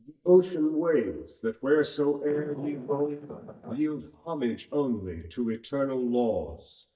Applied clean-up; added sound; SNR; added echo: neural mask model DeepFilterNet 3.